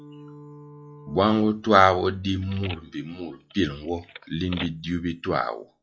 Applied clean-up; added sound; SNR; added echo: classical method log-MMSE.